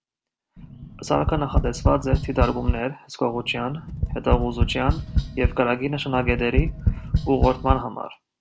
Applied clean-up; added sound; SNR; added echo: none; Tap; -1 dB; none.